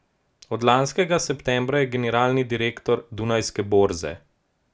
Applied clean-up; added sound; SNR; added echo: none; none; none; none.